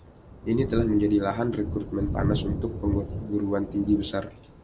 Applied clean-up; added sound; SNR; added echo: none; Thunder; 5 dB; none.